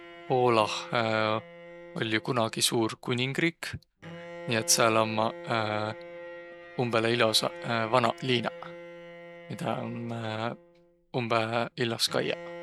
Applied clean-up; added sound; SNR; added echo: none; Bowed string instrument; 16 dB; none.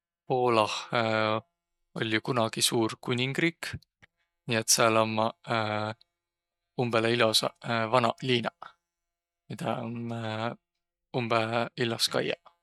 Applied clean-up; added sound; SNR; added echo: neural mask model DeepFilterNet 3.